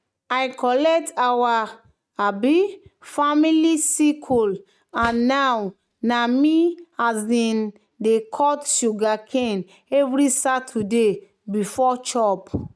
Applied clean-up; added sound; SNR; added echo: neural mask model RNNoise.